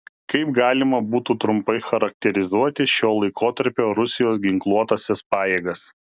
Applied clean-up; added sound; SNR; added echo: none; none; none; none.